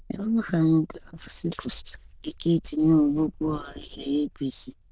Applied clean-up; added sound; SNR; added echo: neural diffusion model UNIVERSE++.